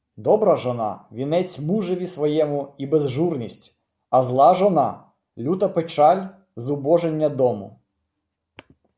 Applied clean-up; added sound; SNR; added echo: none; none; none; none.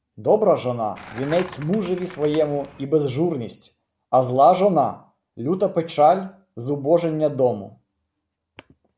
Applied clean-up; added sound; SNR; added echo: none; Skateboard; 17 dB; none.